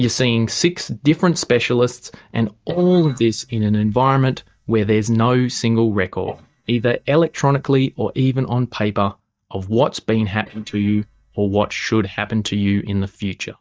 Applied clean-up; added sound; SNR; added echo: neural mask model DeepFilterNet 3.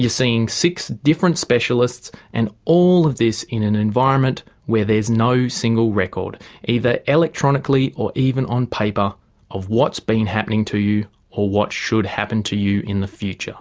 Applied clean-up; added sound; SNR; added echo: none; none; none; none.